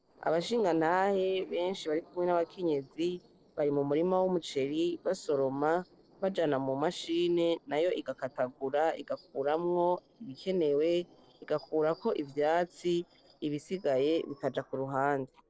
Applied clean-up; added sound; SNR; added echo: neural separator model SepFormer DNS4.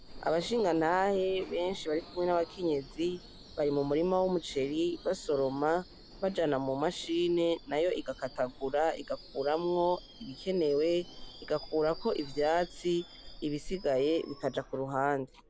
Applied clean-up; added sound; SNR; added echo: none; Screech / Subway, metro, underground; 17 dB; none.